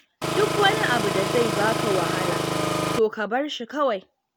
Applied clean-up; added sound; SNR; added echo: none; Engine; -1 dB; none.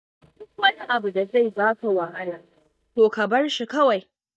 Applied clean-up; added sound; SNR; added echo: neural mask model DeepFilterNet 3.